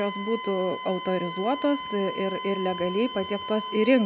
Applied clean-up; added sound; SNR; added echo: none; Wind instrument, woodwind instrument; 9 dB; none.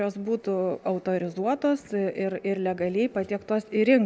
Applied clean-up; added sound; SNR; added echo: none; none; none; none.